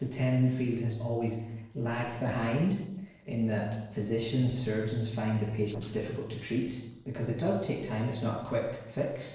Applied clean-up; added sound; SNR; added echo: neural separator model SepFormer DNS4.